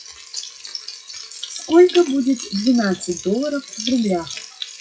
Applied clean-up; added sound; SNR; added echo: classical method WPE with log-MMSE.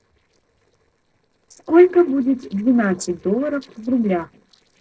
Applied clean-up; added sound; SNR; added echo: neural separator model SepFormer DNS4.